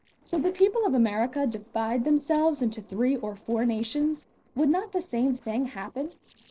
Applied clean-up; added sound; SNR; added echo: neural separator model SepFormer DNS4.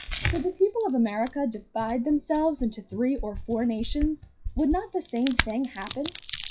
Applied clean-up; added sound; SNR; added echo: classical method WPE with log-MMSE.